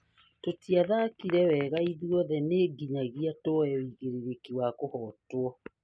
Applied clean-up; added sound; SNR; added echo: none; none; none; none.